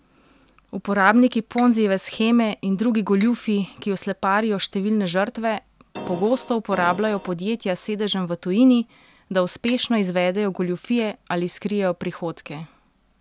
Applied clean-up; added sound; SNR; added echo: none; Keyboard (musical) + Cutlery, silverware; 15 dB; none.